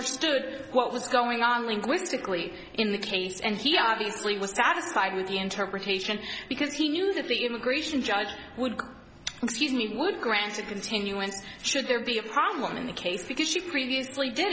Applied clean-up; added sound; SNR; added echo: none; none; none; none.